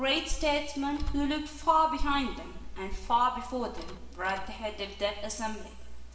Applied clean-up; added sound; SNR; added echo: none; Printer; 19 dB; reverberation time 1.2 s.